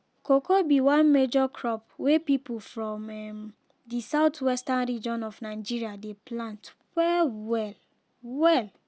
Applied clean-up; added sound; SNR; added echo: none; none; none; none.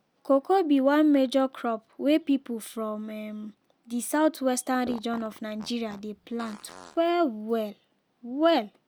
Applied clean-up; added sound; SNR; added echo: none; Fart; 20 dB; none.